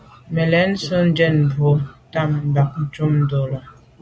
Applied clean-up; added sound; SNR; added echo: none; none; none; none.